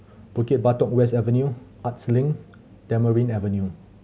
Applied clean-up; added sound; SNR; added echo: none; none; none; none.